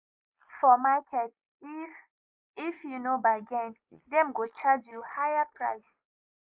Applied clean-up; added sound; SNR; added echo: neural mask model Resemble Enhance denoiser.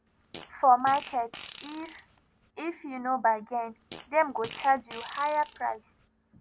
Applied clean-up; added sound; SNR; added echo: none; Fart; 18 dB; none.